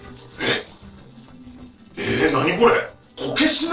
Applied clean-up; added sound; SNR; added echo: neural separator model SepFormer DNS4.